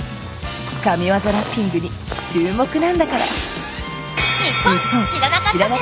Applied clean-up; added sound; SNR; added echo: none; Walk, footsteps; 15 dB; none.